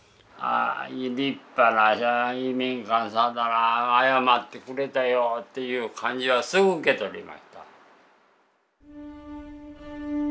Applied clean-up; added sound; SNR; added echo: none; none; none; none.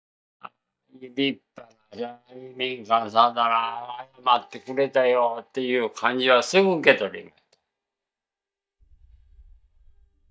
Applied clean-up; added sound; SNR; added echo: neural mask model DeepFilterNet 3.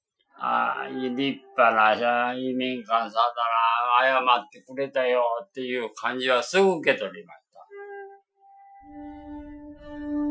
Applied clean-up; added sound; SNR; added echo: classical method Wiener filter.